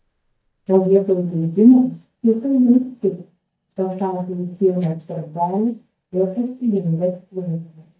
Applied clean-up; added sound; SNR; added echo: neural mask model DeepFilterNet 3.